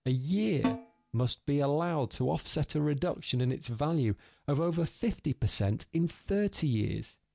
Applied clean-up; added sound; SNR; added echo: none; Snare drum; 7 dB; none.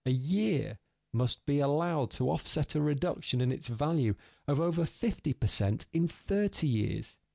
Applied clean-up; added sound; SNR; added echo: none; none; none; none.